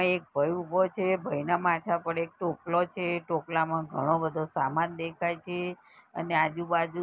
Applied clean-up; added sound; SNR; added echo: none; none; none; none.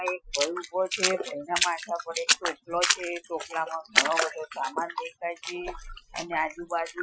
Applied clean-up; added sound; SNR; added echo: classical method Wiener filter.